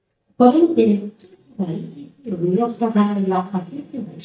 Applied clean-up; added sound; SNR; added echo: neural mask model DeepFilterNet 3.